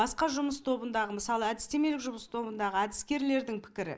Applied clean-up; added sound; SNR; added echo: none; none; none; none.